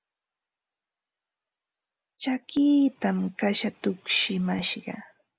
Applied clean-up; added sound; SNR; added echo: none; none; none; none.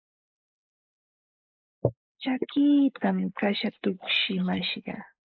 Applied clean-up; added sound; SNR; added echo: neural mask model Resemble Enhance denoiser.